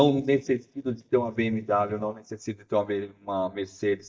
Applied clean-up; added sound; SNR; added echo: neural mask model DeepFilterNet 3.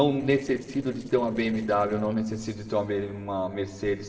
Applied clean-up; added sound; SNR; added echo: neural separator model SepFormer DNS4.